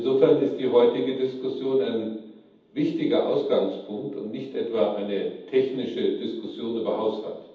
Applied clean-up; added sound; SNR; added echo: none; none; none; reverberation time 0.8 s.